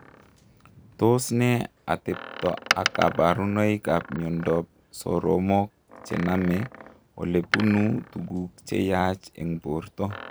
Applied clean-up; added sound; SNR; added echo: none; Door; 11 dB; none.